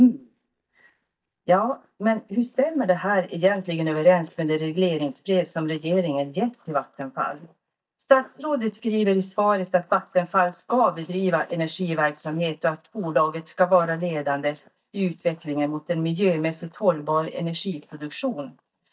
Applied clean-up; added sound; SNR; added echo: neural mask model DeepFilterNet 3.